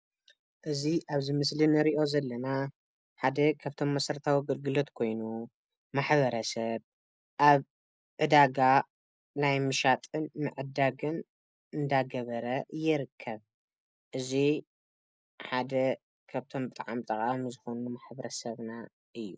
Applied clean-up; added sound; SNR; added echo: none; none; none; none.